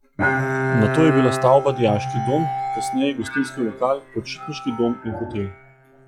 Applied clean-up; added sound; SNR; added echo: classical method log-MMSE.